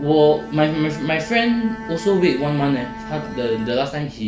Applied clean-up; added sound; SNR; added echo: none; Bowed string instrument; 14 dB; none.